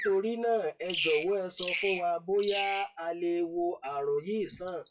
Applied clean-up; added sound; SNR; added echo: classical method WPE with log-MMSE.